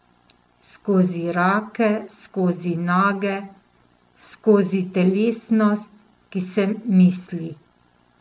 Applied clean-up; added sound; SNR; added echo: none; none; none; none.